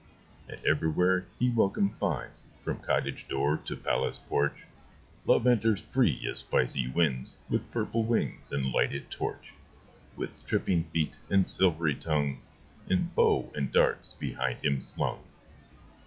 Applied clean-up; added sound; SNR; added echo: classical method log-MMSE.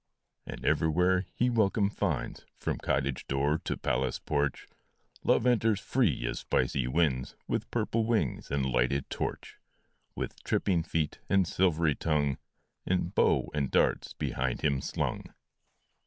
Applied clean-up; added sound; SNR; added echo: none; none; none; none.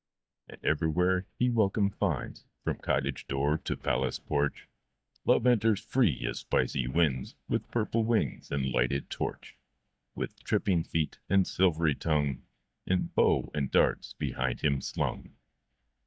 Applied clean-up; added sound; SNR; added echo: neural mask model DeepFilterNet 3.